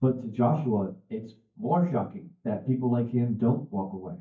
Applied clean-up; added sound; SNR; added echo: neural mask model DeepFilterNet 3.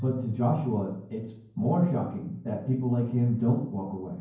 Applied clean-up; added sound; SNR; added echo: none; Keyboard (musical); 19 dB; reverberation time 0.9 s.